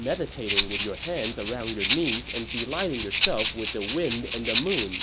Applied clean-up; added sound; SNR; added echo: none; Rattle (instrument); -4 dB; none.